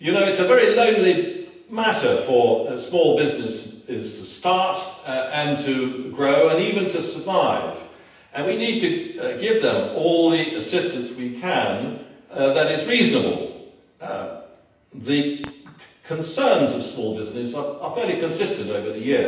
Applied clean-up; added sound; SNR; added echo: none; Chink, clink; 18 dB; reverberation time 0.9 s.